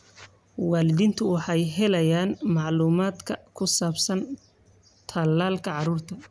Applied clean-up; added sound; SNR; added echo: none; none; none; none.